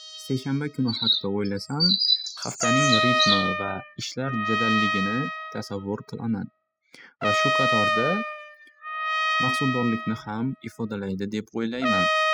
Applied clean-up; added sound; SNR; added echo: classical method spectral subtraction.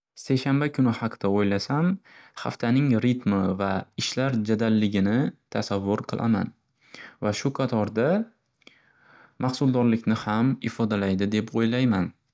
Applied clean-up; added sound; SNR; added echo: none; none; none; none.